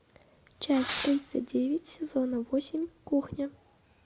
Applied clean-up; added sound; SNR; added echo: none; Fireworks; 6 dB; none.